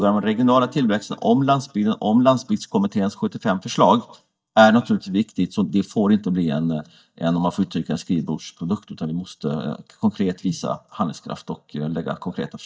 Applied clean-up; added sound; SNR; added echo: neural mask model DeepFilterNet 3.